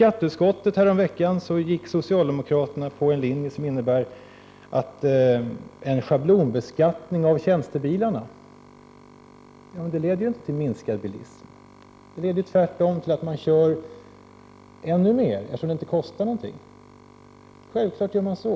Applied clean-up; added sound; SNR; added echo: none; none; none; none.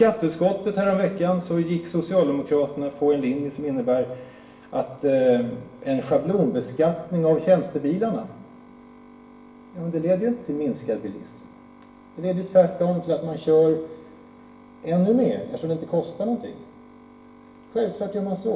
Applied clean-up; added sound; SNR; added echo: none; none; none; reverberation time 0.7 s.